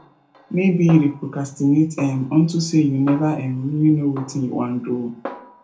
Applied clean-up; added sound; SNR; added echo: none; Snare drum; 19 dB; reverberation time 0.3 s.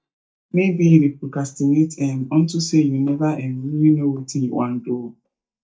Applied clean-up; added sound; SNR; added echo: neural mask model DeepFilterNet 3.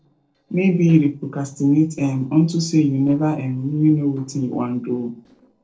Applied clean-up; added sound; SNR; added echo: neural separator model SepFormer DNS4.